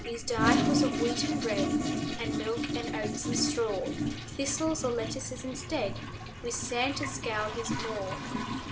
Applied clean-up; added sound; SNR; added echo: none; Toilet flush; -1 dB; none.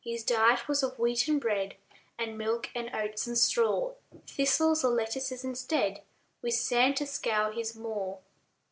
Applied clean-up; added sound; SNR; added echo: none; none; none; none.